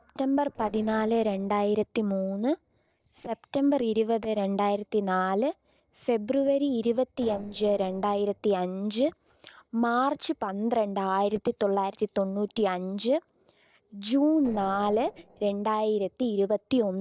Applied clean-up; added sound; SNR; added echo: neural separator model SepFormer DNS4.